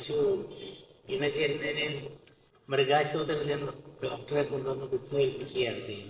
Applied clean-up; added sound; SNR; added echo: neural separator model SepFormer DNS4.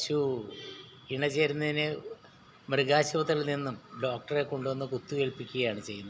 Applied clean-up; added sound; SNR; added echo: none; none; none; none.